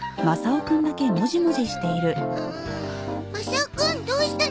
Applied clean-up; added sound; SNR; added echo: none; Piano; 8 dB; none.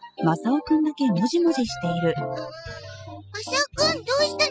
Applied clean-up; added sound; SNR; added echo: classical method spectral subtraction.